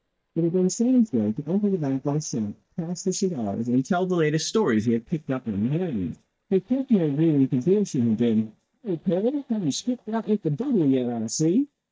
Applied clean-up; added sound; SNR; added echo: neural mask model DeepFilterNet 3.